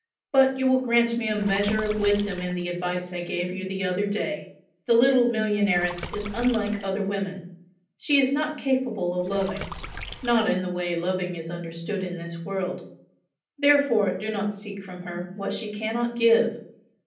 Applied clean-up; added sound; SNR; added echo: none; Water / Splash, splatter; 12 dB; reverberation time 0.6 s.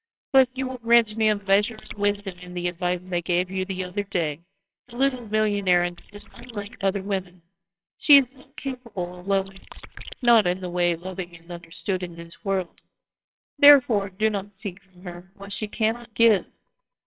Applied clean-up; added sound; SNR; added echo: neural separator model SepFormer WHAMR!.